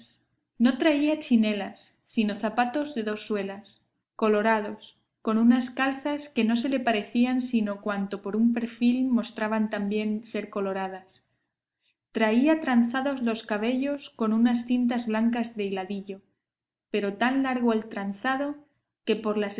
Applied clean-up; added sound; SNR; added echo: none; none; none; none.